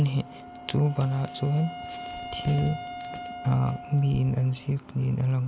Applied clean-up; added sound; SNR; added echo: none; Wind instrument, woodwind instrument; 14 dB; none.